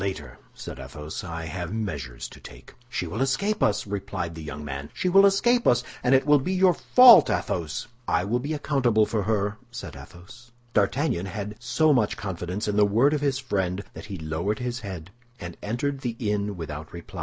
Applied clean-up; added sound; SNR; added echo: none; none; none; none.